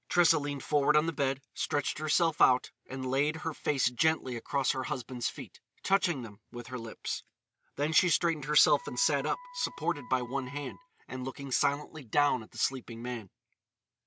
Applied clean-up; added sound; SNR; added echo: none; Wind instrument, woodwind instrument; 19 dB; none.